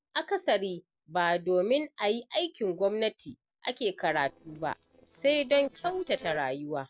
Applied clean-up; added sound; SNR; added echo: neural separator model SepFormer DNS4.